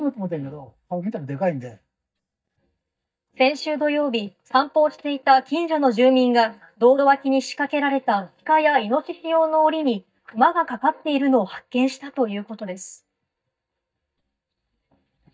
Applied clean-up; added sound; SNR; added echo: neural mask model DeepFilterNet 3.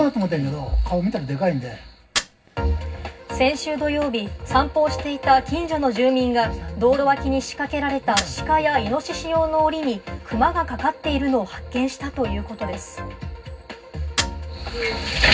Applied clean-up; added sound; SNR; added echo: none; Fire; 16 dB; reverberation time 0.4 s.